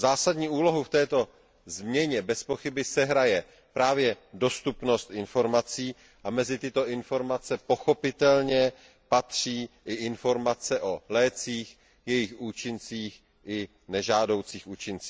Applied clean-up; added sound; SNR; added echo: none; none; none; none.